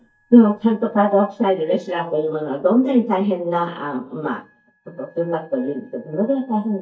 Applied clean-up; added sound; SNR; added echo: neural mask model DeepFilterNet 3.